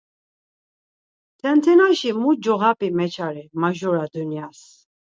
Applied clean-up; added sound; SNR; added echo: none; none; none; none.